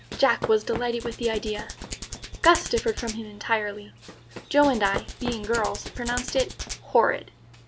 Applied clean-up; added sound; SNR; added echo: none; Run + Hands; 10 dB; none.